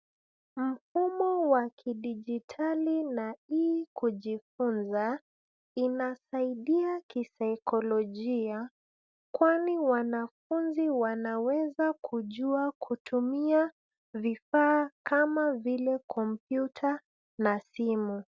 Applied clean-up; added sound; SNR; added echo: none; none; none; none.